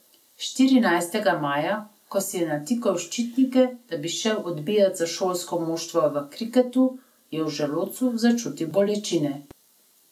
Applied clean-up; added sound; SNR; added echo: none; none; none; none.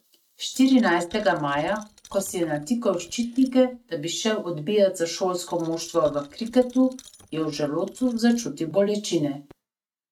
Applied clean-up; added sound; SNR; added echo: neural mask model RNNoise.